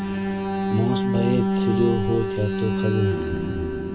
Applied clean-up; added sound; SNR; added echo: none; Alarm; -2 dB; reverberation time 0.2 s.